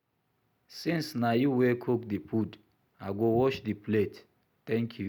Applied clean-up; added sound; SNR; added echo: none; none; none; none.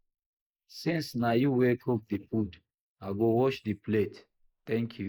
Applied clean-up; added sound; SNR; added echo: neural mask model Resemble Enhance denoiser.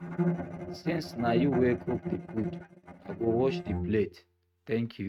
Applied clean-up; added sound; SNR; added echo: neural mask model RNNoise.